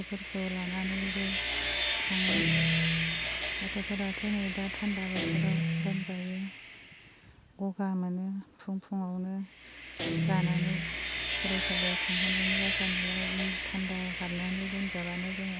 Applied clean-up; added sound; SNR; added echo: none; Guitar + Sawing; -3 dB; none.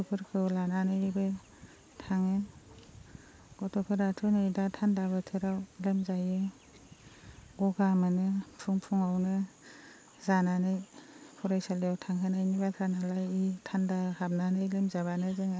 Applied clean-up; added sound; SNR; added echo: none; none; none; none.